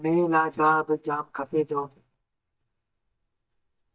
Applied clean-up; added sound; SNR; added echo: neural mask model DeepFilterNet 3.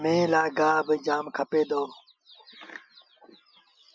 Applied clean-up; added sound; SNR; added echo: none; none; none; none.